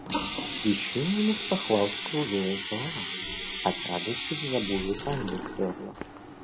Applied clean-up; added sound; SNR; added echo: none; Water tap, faucet; -4 dB; none.